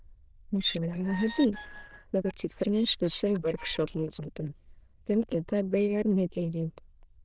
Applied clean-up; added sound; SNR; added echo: neural diffusion model UNIVERSE++.